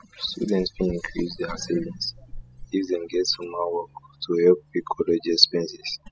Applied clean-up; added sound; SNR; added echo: classical method spectral subtraction.